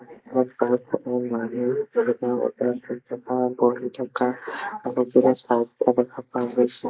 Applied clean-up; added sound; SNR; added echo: neural mask model Resemble Enhance denoiser.